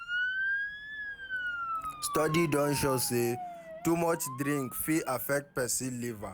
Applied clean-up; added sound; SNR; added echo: none; Motor vehicle (road) / Siren; 6 dB; none.